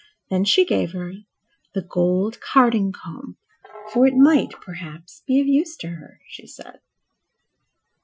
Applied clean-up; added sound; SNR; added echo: classical method Wiener filter.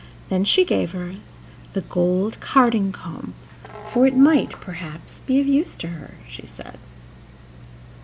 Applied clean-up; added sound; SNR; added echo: none; Musical instrument; 19 dB; none.